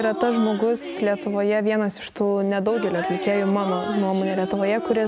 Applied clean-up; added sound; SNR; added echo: none; none; none; none.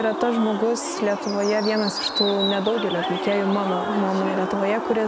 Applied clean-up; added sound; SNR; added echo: none; Bird; 7 dB; none.